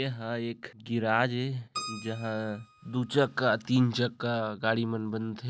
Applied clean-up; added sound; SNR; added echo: none; Keyboard (musical); 19 dB; none.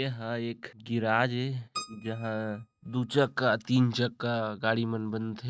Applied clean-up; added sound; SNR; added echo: neural mask model RNNoise.